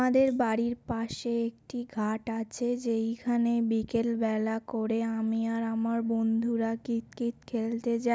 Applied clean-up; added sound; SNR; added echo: none; none; none; none.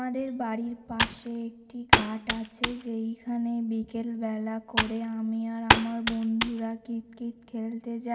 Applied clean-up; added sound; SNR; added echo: none; Computer keyboard; -2 dB; reverberation time 2.3 s.